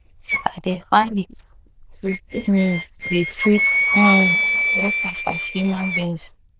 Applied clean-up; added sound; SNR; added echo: neural diffusion model UNIVERSE++.